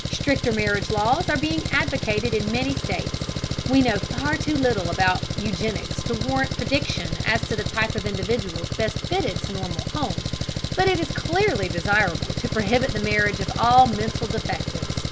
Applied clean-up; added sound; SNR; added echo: none; Engine; 3 dB; none.